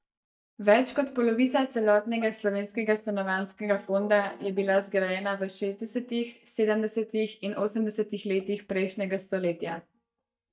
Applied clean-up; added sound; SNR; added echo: neural mask model DeepFilterNet 3.